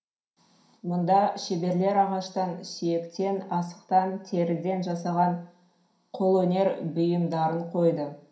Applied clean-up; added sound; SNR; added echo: none; none; none; reverberation time 0.5 s.